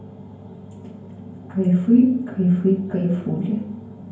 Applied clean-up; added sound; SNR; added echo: none; none; none; reverberation time 0.9 s.